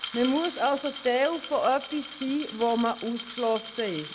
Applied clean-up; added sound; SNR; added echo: none; Glass; 12 dB; none.